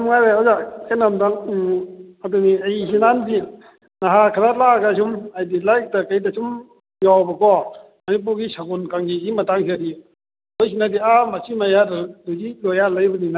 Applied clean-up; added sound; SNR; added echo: none; none; none; none.